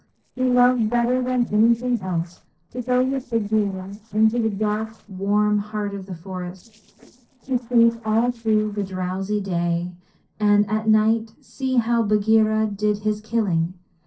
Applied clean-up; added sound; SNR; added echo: neural separator model SepFormer DNS4.